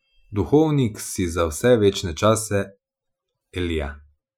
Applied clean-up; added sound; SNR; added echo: classical method Wiener filter.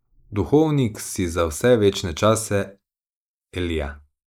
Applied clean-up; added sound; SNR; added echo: neural mask model Resemble Enhance denoiser.